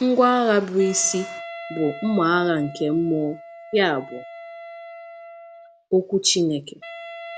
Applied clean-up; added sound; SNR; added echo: none; Wind instrument, woodwind instrument; 16 dB; none.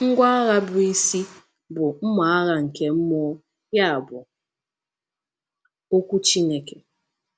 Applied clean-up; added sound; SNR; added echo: none; none; none; none.